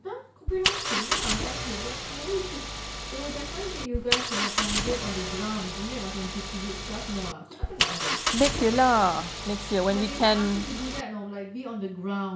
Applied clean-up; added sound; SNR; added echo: none; Engine; 1 dB; none.